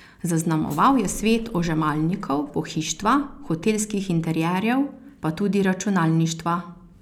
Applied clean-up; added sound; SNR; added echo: none; Bus / Engine; 18 dB; none.